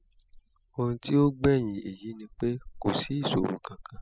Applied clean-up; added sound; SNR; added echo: classical method spectral subtraction.